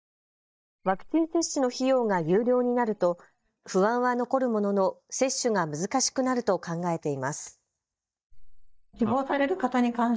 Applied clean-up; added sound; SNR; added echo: neural mask model DeepFilterNet 3.